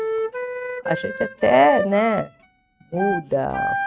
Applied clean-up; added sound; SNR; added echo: neural mask model RNNoise.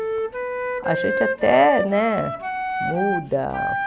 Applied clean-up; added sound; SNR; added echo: none; Wind instrument, woodwind instrument; 2 dB; none.